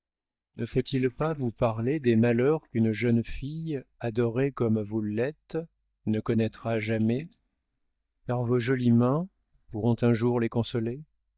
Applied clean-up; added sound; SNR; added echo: neural mask model DeepFilterNet 3.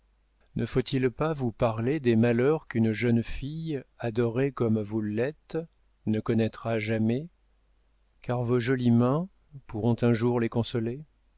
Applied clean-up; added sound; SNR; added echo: none; none; none; none.